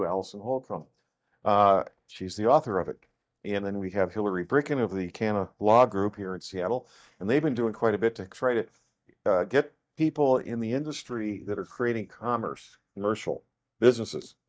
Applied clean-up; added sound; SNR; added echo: neural mask model DeepFilterNet 3.